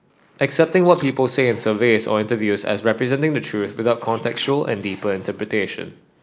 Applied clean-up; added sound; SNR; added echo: neural mask model Resemble Enhance denoiser.